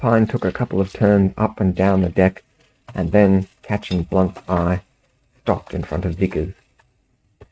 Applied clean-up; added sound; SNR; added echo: neural mask model RNNoise.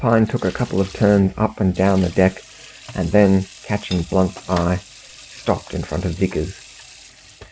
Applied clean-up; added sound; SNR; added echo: none; Sink (filling or washing) / Water tap, faucet; 20 dB; none.